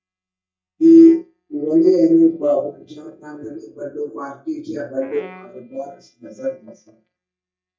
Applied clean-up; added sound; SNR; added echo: neural mask model DeepFilterNet 3.